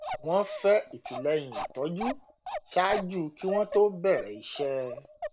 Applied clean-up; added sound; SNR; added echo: none; Bark; 10 dB; none.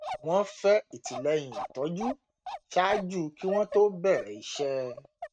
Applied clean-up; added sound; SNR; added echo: neural mask model RNNoise.